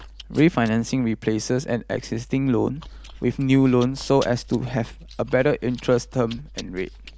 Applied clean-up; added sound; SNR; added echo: none; Chewing, mastication; 19 dB; none.